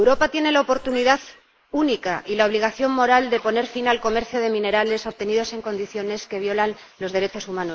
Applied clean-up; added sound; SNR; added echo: neural mask model Resemble Enhance denoiser.